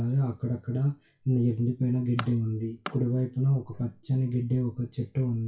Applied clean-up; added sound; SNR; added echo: classical method WPE with log-MMSE.